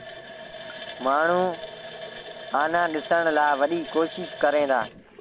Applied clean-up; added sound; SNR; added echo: none; Water tap, faucet; 13 dB; none.